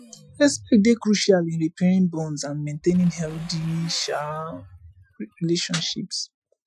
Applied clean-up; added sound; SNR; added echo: classical method Wiener filter.